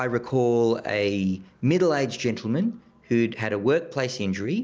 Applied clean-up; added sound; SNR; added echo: none; none; none; none.